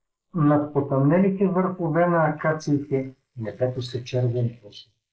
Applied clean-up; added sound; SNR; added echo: neural mask model Resemble Enhance denoiser.